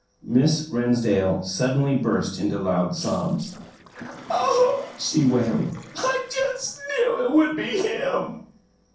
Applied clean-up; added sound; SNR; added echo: neural separator model SepFormer DNS4.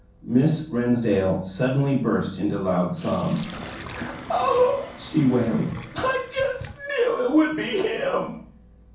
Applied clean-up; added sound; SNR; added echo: none; Sink (filling or washing); 17 dB; reverberation time 0.6 s.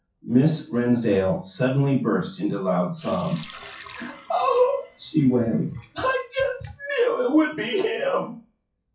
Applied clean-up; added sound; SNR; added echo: classical method WPE with log-MMSE.